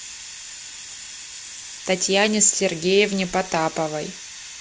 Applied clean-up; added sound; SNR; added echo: none; Hiss; 13 dB; none.